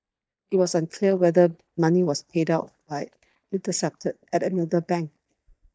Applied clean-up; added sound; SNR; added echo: neural mask model DeepFilterNet 3.